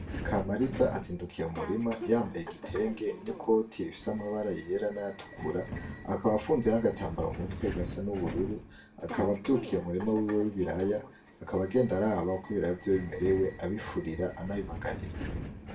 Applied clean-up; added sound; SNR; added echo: none; Subway, metro, underground; 10 dB; reverberation time 0.2 s.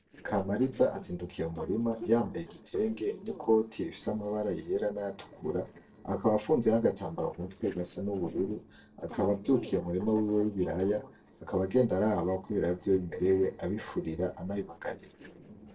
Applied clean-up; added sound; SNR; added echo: neural separator model SepFormer DNS4.